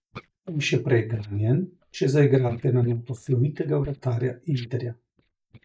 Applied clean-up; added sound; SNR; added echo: neural mask model DeepFilterNet 3.